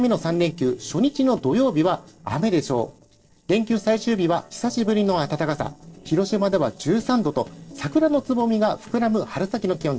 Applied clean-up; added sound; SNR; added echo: neural separator model SepFormer DNS4.